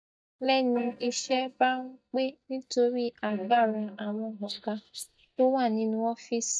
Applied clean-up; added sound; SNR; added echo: neural mask model DeepFilterNet 3.